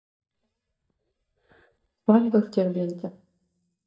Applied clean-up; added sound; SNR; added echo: neural mask model DeepFilterNet 3.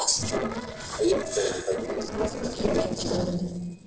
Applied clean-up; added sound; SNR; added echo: neural separator model SepFormer DNS4.